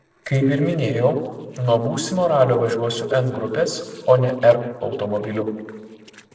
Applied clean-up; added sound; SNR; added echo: neural separator model SepFormer DNS4.